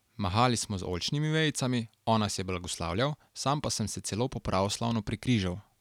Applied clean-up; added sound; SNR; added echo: none; none; none; none.